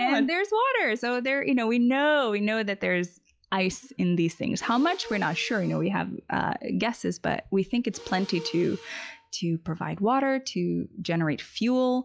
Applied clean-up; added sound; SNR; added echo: classical method log-MMSE.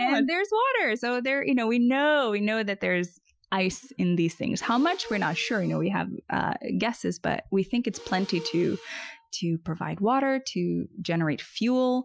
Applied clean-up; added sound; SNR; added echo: classical method Wiener filter.